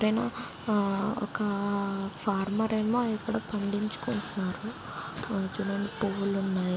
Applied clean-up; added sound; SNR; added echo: none; none; none; none.